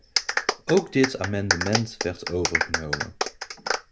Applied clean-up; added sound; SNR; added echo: none; Clapping; 1 dB; none.